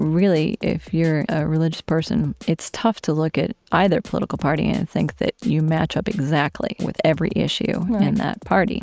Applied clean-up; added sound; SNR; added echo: neural mask model RNNoise.